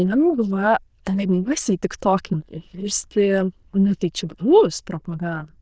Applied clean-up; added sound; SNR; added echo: neural diffusion model UNIVERSE++.